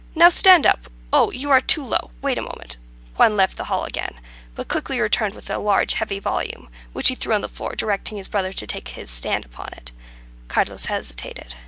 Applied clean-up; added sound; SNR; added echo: none; none; none; none.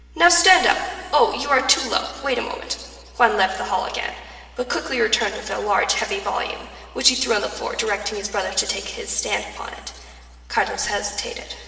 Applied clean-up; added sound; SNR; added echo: none; none; none; reverberation time 2.0 s.